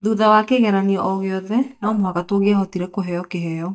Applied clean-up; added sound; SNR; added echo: neural mask model DeepFilterNet 3.